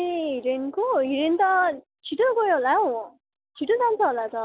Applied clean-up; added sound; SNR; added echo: none; none; none; none.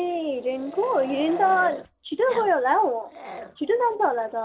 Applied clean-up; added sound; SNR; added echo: none; Growling; 16 dB; reverberation time 0.2 s.